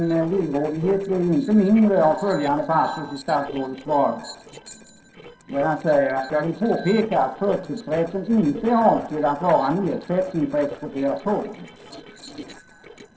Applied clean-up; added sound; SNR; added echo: neural separator model SepFormer DNS4.